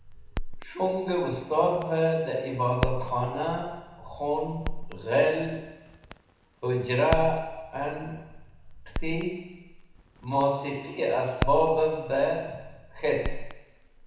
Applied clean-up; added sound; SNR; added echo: none; Crackle; 7 dB; reverberation time 1.0 s.